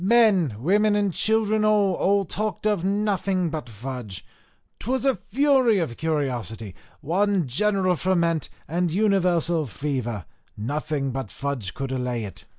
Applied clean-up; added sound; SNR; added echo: none; none; none; none.